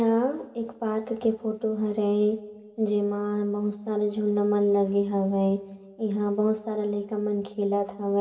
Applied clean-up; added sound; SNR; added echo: none; none; none; reverberation time 1.4 s.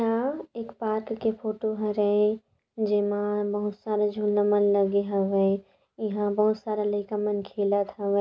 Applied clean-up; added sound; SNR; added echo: none; none; none; none.